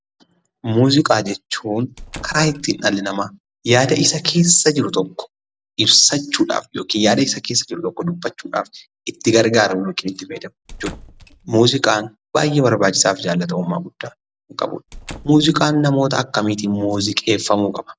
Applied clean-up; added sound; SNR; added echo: none; Squeak / Slam / Wood; 19 dB; none.